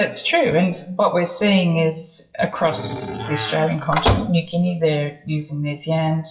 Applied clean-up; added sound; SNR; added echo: classical method WPE with log-MMSE.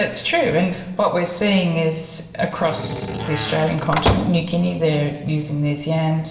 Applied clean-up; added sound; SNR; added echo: none; Slam; 3 dB; reverberation time 1.2 s.